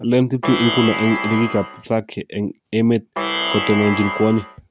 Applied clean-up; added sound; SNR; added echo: none; Plucked string instrument; 5 dB; none.